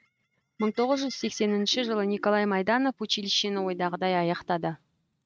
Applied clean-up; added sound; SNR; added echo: neural mask model RNNoise.